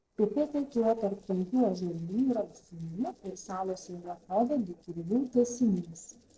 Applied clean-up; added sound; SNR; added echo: neural separator model SepFormer DNS4.